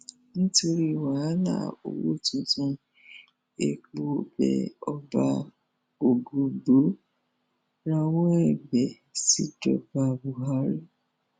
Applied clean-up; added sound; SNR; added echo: none; none; none; none.